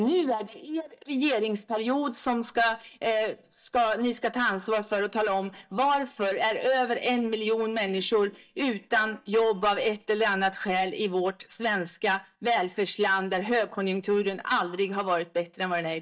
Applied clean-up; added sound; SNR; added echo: neural mask model DeepFilterNet 3.